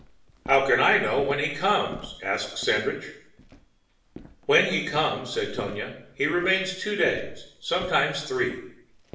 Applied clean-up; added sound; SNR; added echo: none; Walk, footsteps; 19 dB; reverberation time 0.6 s.